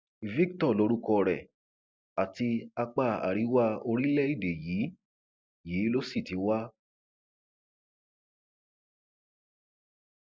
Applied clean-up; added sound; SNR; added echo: none; none; none; none.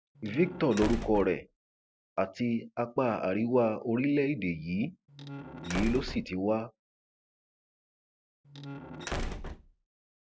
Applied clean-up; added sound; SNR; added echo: none; Slam; 7 dB; none.